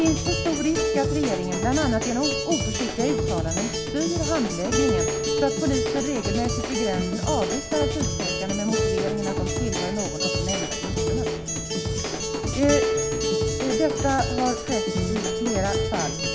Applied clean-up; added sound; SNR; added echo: none; Acoustic guitar + Drum / Drum kit; -2 dB; none.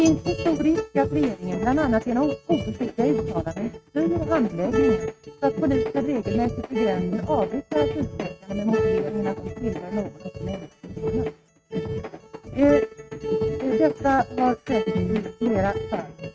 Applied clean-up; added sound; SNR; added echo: neural mask model RNNoise.